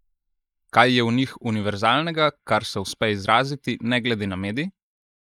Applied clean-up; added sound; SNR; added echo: neural mask model Resemble Enhance denoiser.